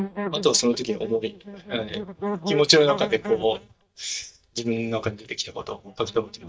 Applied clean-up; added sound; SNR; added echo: neural mask model DeepFilterNet 3.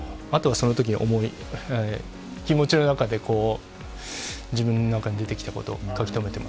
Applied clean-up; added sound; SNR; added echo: none; none; none; none.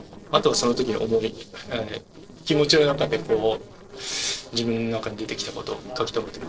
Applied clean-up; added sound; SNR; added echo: neural separator model SepFormer DNS4.